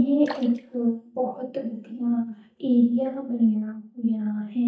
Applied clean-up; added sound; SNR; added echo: neural mask model DeepFilterNet 3.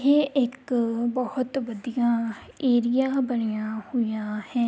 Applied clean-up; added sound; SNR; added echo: none; none; none; none.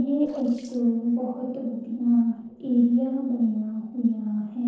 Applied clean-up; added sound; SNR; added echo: neural separator model SepFormer DNS4.